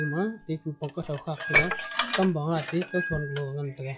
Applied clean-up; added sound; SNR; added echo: classical method log-MMSE.